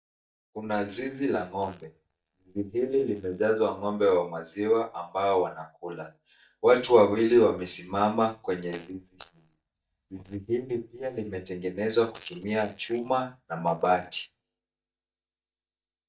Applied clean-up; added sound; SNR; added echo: neural mask model DeepFilterNet 3.